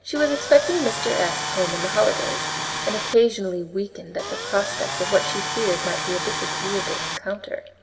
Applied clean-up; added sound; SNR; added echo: none; Tools; 3 dB; reverberation time 2.0 s.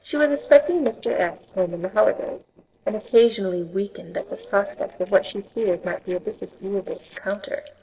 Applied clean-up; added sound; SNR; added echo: neural separator model SepFormer DNS4.